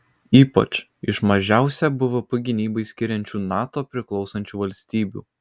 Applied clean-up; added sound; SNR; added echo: none; none; none; none.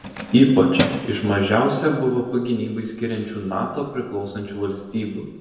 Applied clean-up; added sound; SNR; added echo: none; Keys jangling; 11 dB; reverberation time 0.9 s.